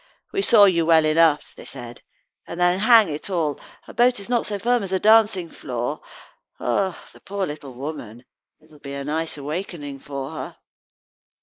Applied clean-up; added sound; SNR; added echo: neural mask model Resemble Enhance denoiser.